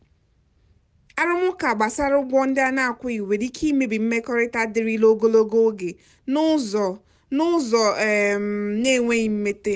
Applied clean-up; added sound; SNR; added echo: none; none; none; none.